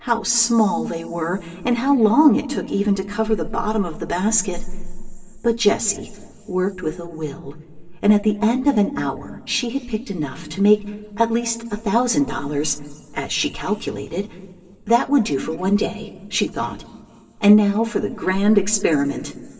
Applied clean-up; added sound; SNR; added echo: none; none; none; reverberation time 2.9 s.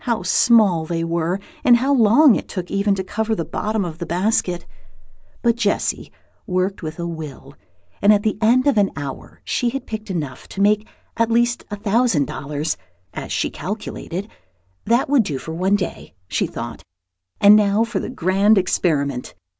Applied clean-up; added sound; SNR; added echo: none; none; none; none.